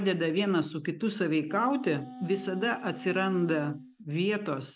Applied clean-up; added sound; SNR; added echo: none; Wind instrument, woodwind instrument; 15 dB; none.